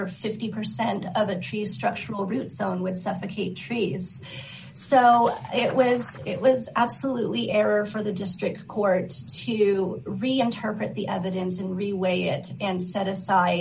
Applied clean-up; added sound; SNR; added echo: none; none; none; none.